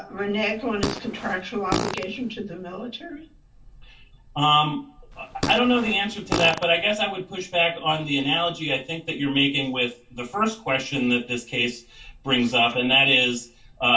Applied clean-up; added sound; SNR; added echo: none; Fart; 7 dB; reverberation time 0.2 s.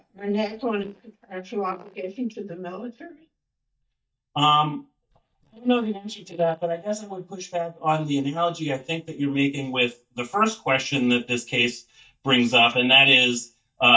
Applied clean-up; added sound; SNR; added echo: neural mask model DeepFilterNet 3.